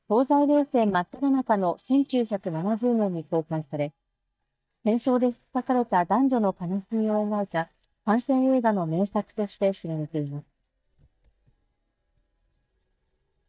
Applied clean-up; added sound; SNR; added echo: neural mask model DeepFilterNet 3.